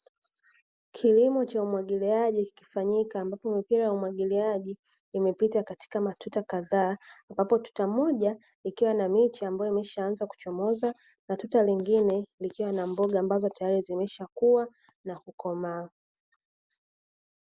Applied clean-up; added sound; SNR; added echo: none; none; none; none.